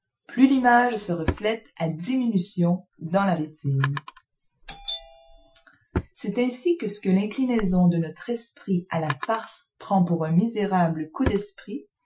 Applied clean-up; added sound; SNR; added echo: classical method Wiener filter.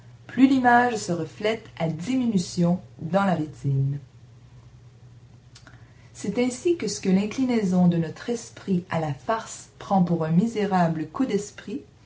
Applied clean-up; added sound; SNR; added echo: none; none; none; none.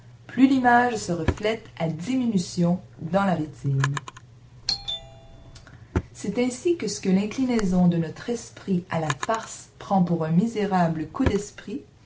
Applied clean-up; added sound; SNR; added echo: none; Doorbell + Drawer open or close; 11 dB; none.